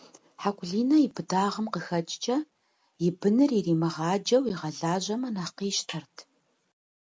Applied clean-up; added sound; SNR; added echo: none; none; none; none.